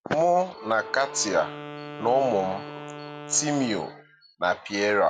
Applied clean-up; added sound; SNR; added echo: none; Wind instrument, woodwind instrument; 14 dB; none.